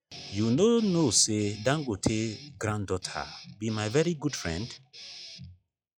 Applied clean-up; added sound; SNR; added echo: classical method log-MMSE.